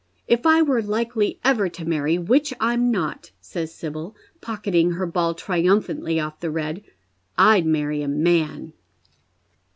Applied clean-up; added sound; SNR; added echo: none; none; none; none.